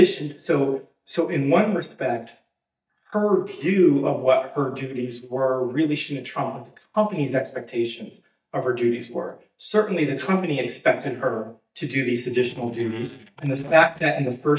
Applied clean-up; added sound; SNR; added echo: neural mask model DeepFilterNet 3.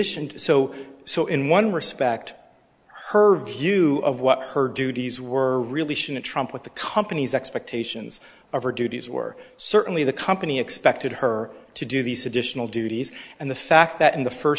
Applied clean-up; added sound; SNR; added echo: none; none; none; none.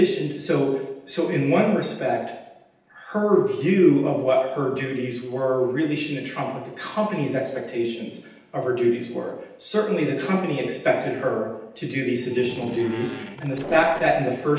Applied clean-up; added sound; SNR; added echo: neural separator model SepFormer DNS4.